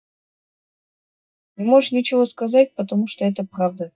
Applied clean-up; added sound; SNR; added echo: neural mask model DeepFilterNet 3.